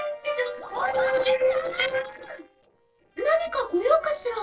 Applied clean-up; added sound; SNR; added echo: neural separator model SepFormer DNS4.